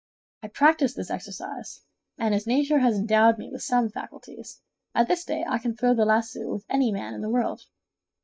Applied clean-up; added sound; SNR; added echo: neural mask model DeepFilterNet 3.